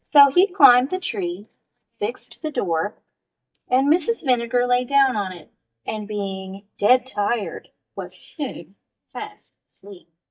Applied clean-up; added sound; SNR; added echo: neural mask model DeepFilterNet 3.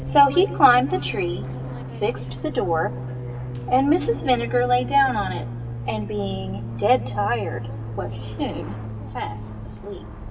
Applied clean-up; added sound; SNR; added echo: none; Fixed-wing aircraft, airplane; 7 dB; reverberation time 2.2 s.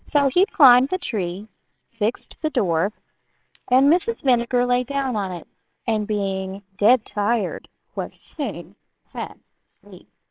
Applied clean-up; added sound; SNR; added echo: neural separator model SepFormer WHAMR!.